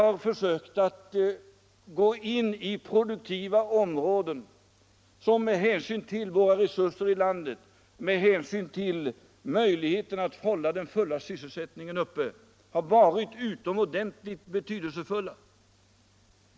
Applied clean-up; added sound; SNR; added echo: none; none; none; none.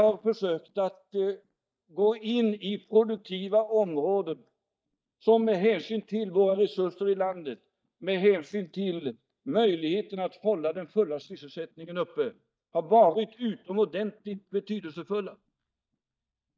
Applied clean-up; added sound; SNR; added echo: neural mask model DeepFilterNet 3.